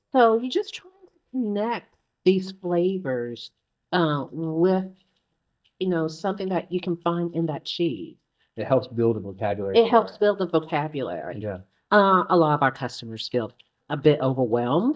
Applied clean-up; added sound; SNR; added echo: neural mask model DeepFilterNet 3.